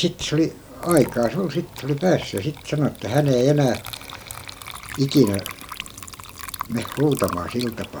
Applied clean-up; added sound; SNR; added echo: none; Water / Liquid; 14 dB; none.